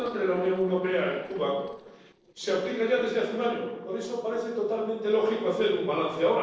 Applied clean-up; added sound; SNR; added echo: neural separator model SepFormer DNS4.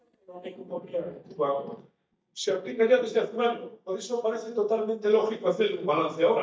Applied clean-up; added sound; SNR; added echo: neural mask model DeepFilterNet 3.